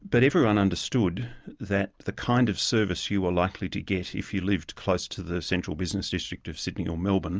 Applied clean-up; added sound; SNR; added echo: none; none; none; none.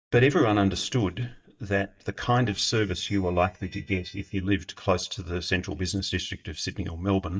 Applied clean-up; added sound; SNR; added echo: neural mask model DeepFilterNet 3.